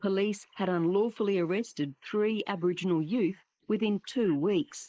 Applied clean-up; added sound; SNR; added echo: neural mask model Resemble Enhance denoiser.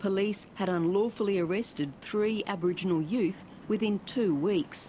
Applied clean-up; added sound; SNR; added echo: none; none; none; none.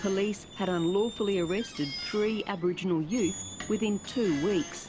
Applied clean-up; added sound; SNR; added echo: none; Squeak; 13 dB; none.